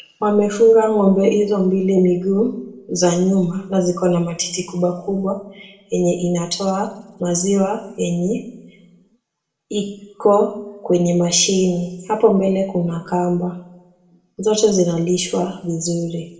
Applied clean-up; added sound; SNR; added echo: none; none; none; reverberation time 0.6 s.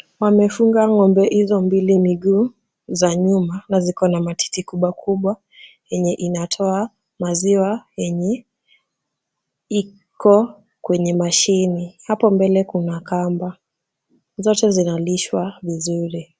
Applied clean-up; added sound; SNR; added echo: none; none; none; none.